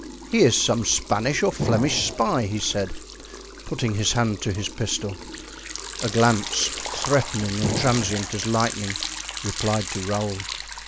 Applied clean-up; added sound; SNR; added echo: none; Explosion + Liquid; 8 dB; none.